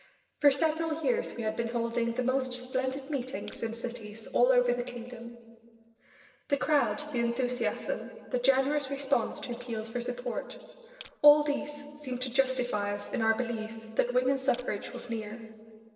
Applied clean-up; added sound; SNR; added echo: neural separator model SepFormer DNS4.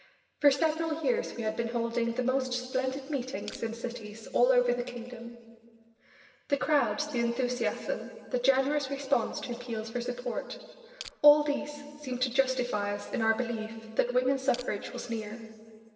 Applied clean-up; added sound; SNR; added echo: none; Crushing; 15 dB; reverberation time 1.9 s.